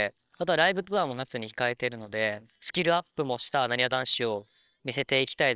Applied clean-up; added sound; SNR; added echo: neural separator model SepFormer WHAMR!.